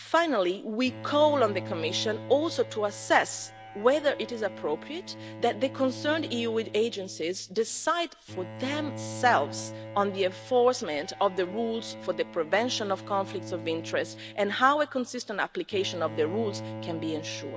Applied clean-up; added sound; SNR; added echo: none; Bowed string instrument; 13 dB; none.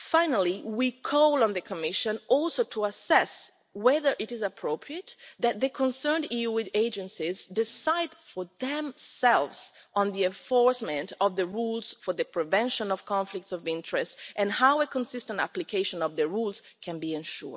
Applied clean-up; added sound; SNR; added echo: none; none; none; none.